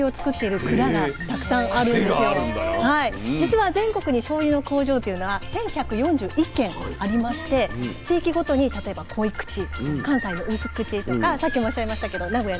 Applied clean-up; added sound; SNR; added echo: none; Writing; 15 dB; none.